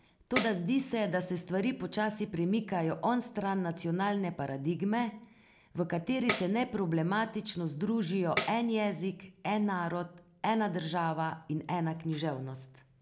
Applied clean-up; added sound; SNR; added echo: none; Tambourine; -2 dB; none.